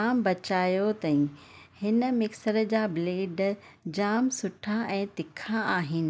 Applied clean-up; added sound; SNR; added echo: none; none; none; none.